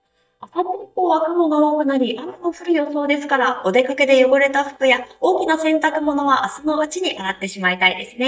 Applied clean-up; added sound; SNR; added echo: neural mask model DeepFilterNet 3.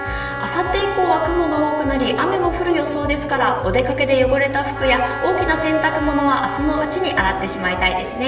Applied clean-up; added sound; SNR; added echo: none; Wind instrument, woodwind instrument; 11 dB; reverberation time 0.8 s.